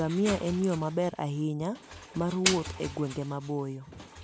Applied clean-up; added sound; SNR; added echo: none; Engine; 8 dB; none.